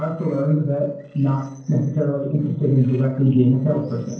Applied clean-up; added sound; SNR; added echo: neural separator model SepFormer DNS4.